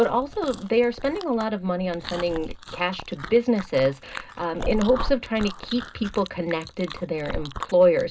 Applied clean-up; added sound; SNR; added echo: none; Chewing, mastication; 11 dB; reverberation time 0.2 s.